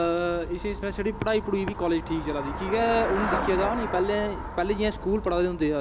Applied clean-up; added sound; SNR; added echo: none; Traffic noise, roadway noise / Bicycle; 7 dB; none.